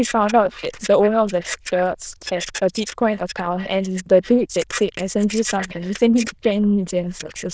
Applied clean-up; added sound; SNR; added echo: neural diffusion model UNIVERSE++.